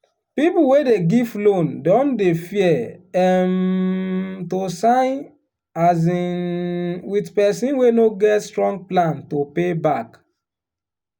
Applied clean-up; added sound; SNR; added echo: none; none; none; none.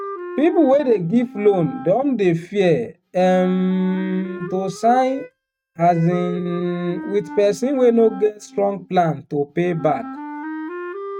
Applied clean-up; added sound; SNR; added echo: neural mask model RNNoise.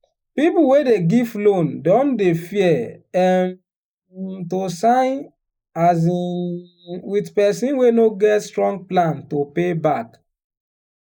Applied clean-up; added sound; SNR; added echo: neural mask model Resemble Enhance denoiser.